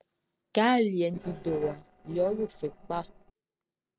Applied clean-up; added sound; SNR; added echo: neural separator model SepFormer DNS4.